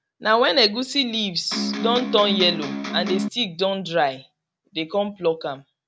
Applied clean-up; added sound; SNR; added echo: none; Electric guitar; 3 dB; none.